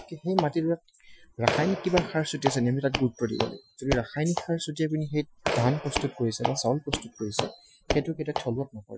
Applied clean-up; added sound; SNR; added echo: classical method Wiener filter.